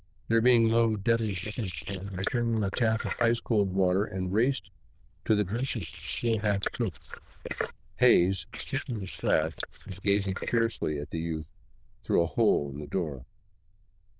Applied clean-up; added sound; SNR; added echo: neural diffusion model UNIVERSE++.